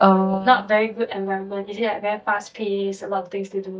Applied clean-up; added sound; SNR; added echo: neural mask model DeepFilterNet 3.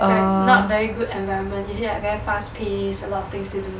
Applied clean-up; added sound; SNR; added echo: none; none; none; none.